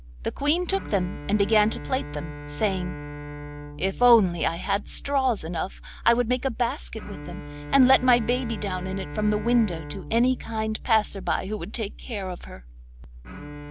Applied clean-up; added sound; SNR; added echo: none; Bowed string instrument; 14 dB; none.